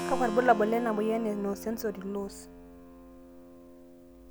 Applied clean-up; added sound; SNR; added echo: none; Keyboard (musical); 9 dB; none.